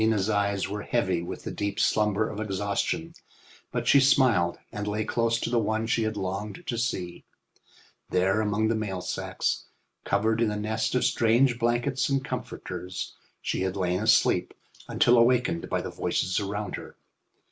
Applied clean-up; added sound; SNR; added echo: none; none; none; none.